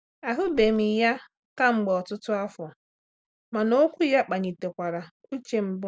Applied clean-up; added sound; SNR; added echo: none; Bird; 14 dB; none.